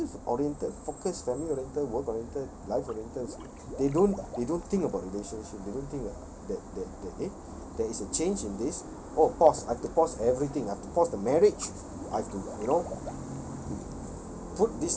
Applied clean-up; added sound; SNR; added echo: none; Liquid; 18 dB; none.